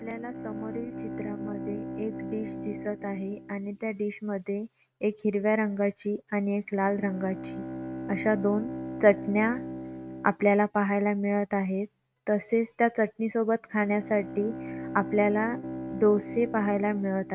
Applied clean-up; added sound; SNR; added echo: neural mask model RNNoise.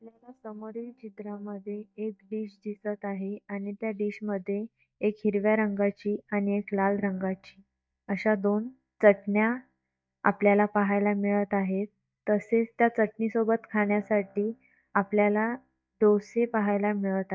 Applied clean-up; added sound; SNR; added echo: neural mask model DeepFilterNet 3.